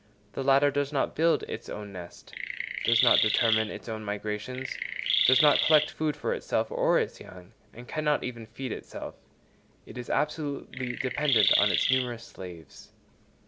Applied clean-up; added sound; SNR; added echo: none; Chirp, tweet; -2 dB; none.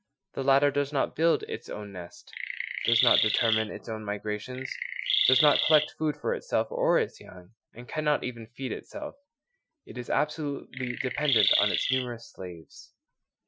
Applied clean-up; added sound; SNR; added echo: classical method Wiener filter.